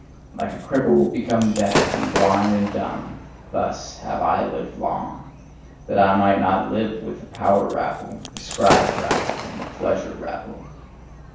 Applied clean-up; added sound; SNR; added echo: none; Gunshot, gunfire / Fireworks; 7 dB; reverberation time 0.7 s.